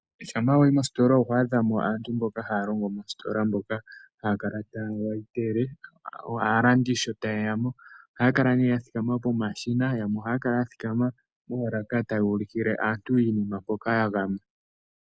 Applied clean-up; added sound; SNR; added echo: none; none; none; none.